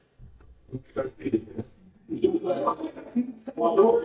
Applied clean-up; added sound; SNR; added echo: neural mask model DeepFilterNet 3.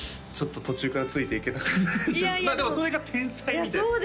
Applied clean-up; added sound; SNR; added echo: none; none; none; none.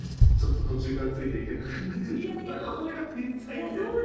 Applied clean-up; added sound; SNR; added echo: neural separator model SepFormer DNS4.